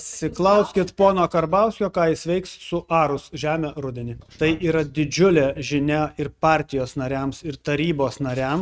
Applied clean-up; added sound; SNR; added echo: neural mask model RNNoise.